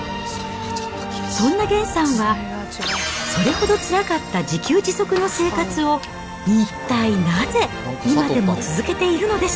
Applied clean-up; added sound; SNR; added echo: none; none; none; none.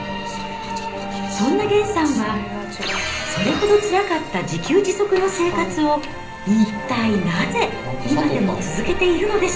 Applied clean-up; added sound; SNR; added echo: none; Livestock, farm animals, working animals; 15 dB; reverberation time 0.5 s.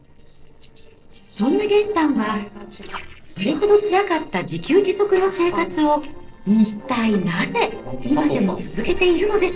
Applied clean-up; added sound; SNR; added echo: neural separator model SepFormer DNS4.